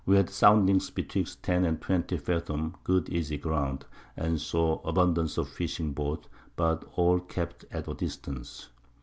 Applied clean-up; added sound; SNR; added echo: none; none; none; none.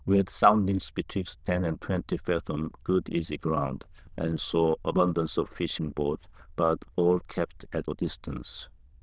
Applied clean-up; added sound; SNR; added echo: neural diffusion model UNIVERSE++.